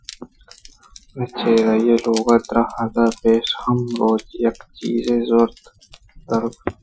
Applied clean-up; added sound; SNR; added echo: classical method Wiener filter.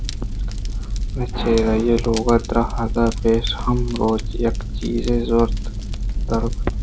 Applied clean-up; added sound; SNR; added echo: none; Fire; 2 dB; none.